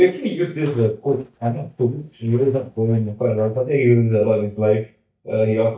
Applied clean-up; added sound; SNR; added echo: neural mask model DeepFilterNet 3.